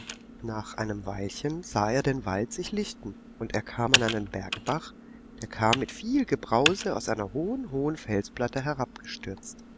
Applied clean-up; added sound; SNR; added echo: none; Computer keyboard; 6 dB; none.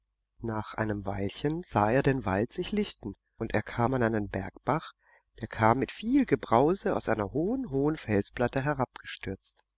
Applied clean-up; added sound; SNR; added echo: none; none; none; none.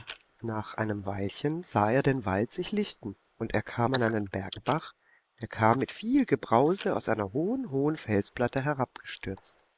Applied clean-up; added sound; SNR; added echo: neural mask model Resemble Enhance denoiser.